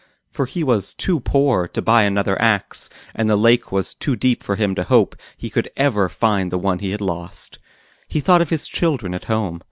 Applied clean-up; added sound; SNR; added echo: none; none; none; none.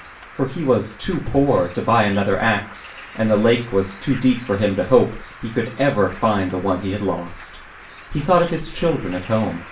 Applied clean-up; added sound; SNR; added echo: none; Bird; 19 dB; reverberation time 0.3 s.